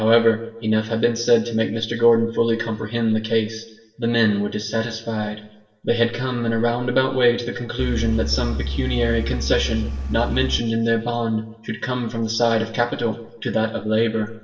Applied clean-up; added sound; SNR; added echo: none; Engine; 3 dB; reverberation time 0.8 s.